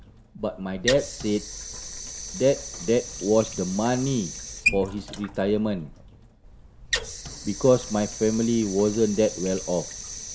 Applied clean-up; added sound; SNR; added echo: none; Sink (filling or washing) / Water; 9 dB; none.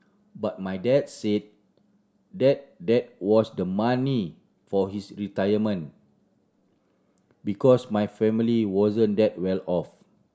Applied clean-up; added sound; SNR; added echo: none; none; none; none.